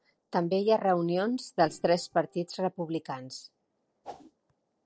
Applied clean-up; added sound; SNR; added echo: neural separator model SepFormer DNS4.